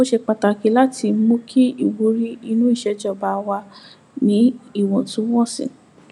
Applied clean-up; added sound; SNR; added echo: none; none; none; none.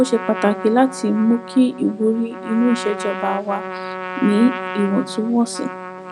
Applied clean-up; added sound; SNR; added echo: none; Trumpet; 10 dB; none.